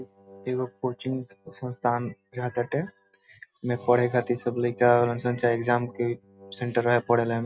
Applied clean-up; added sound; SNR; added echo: neural mask model RNNoise.